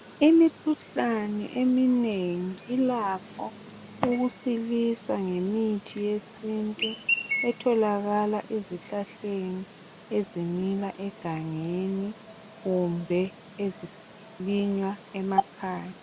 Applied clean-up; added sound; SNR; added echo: none; Chirp, tweet; 12 dB; none.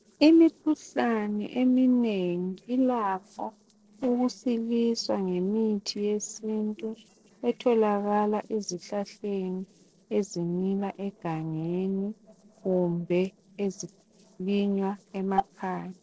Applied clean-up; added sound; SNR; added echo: neural separator model SepFormer DNS4.